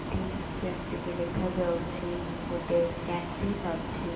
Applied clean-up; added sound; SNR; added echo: none; Bus; 3 dB; reverberation time 2.4 s.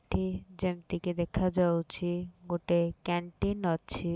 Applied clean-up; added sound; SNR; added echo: none; none; none; none.